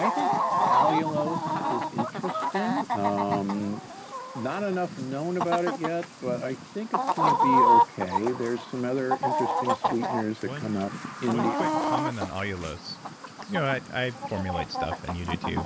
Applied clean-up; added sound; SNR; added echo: none; Chicken, rooster; -3 dB; none.